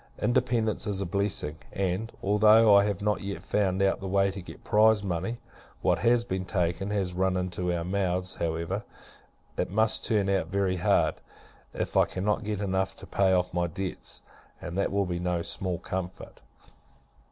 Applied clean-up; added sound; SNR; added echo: none; none; none; none.